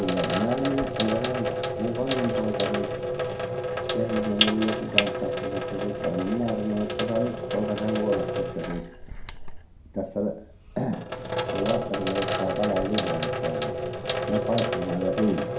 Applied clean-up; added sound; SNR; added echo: none; Sink (filling or washing); -1 dB; reverberation time 0.4 s.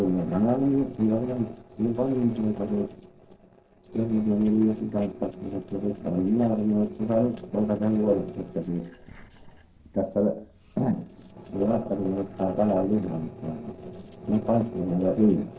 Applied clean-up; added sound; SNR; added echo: neural separator model SepFormer DNS4.